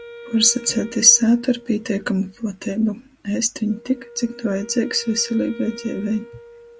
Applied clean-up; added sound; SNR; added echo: none; Wind instrument, woodwind instrument; 19 dB; none.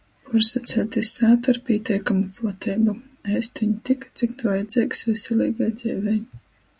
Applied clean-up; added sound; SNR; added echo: none; none; none; none.